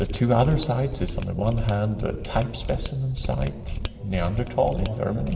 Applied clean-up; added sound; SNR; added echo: none; Mechanisms; 6 dB; reverberation time 1.9 s.